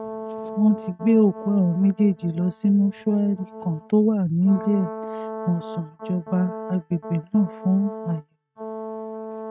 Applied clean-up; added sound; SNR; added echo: neural mask model RNNoise.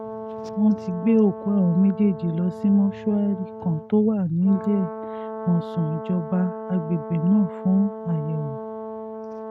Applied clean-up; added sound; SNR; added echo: none; Brass instrument; 11 dB; none.